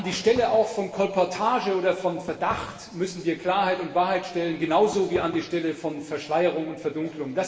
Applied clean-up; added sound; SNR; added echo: none; Fireworks; 19 dB; reverberation time 1.3 s.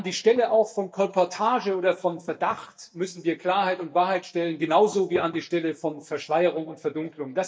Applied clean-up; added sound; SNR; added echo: neural mask model DeepFilterNet 3.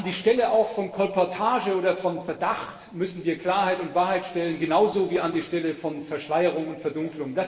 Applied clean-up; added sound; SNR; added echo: neural separator model SepFormer DNS4.